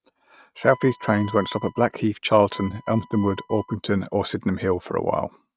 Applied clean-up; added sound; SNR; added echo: neural mask model RNNoise.